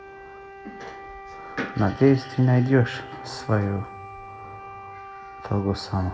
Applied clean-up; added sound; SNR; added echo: none; Wind instrument, woodwind instrument; 16 dB; reverberation time 2.3 s.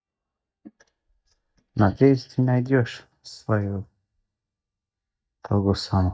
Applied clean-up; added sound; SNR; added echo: neural mask model DeepFilterNet 3.